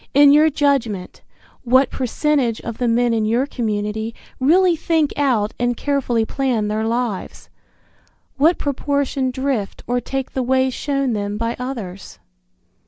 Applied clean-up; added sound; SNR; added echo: none; none; none; none.